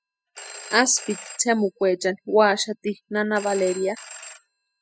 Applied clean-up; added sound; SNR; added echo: classical method spectral subtraction.